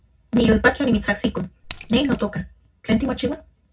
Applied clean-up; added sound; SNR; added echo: none; Raindrop / Splash, splatter; 11 dB; reverberation time 0.4 s.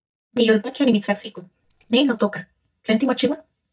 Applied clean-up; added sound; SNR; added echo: neural mask model DeepFilterNet 3.